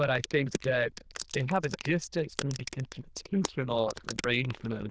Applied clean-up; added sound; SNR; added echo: neural diffusion model UNIVERSE++.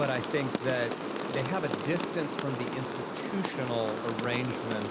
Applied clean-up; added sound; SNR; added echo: none; Rain; 1 dB; none.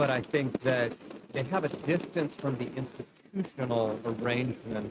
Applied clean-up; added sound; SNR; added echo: neural mask model RNNoise.